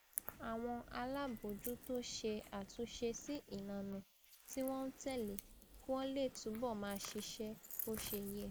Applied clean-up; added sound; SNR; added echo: neural mask model Resemble Enhance denoiser.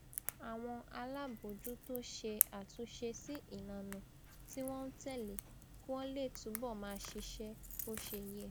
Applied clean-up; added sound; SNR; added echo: none; Crack / Crackle; 1 dB; none.